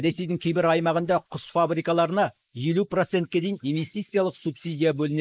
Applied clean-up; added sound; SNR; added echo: neural mask model Resemble Enhance denoiser.